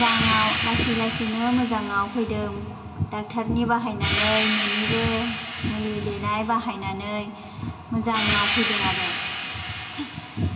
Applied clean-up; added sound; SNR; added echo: none; Hi-hat; 0 dB; reverberation time 1.8 s.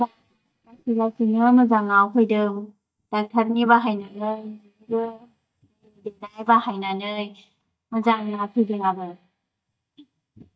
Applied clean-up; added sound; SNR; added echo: neural mask model DeepFilterNet 3.